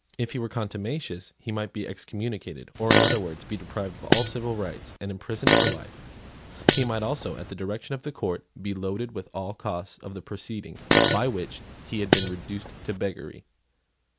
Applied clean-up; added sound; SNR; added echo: none; Fart; -5 dB; none.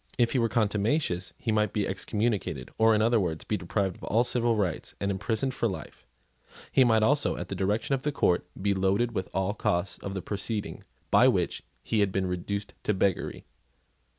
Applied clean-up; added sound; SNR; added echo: none; none; none; none.